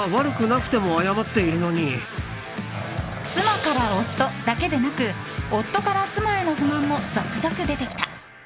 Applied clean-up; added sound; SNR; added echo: none; Growling; 13 dB; none.